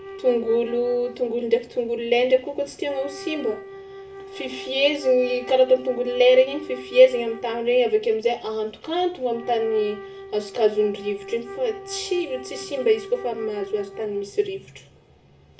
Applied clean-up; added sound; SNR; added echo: none; Wind instrument, woodwind instrument; 16 dB; reverberation time 0.4 s.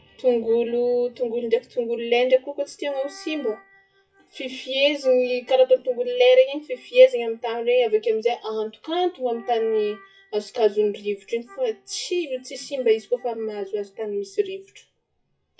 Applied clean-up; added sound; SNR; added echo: classical method WPE with log-MMSE.